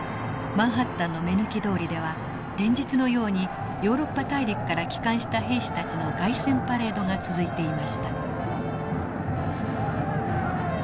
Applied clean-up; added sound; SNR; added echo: none; none; none; none.